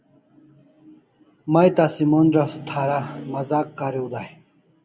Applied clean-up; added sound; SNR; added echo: none; none; none; none.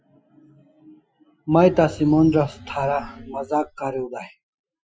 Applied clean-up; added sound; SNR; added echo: classical method Wiener filter.